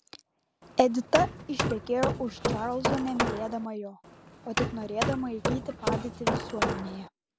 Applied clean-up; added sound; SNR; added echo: none; Hammer; 0 dB; none.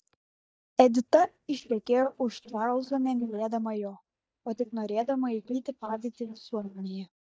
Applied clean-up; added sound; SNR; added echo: neural mask model DeepFilterNet 3.